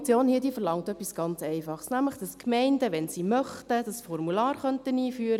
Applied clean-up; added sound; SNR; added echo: none; none; none; none.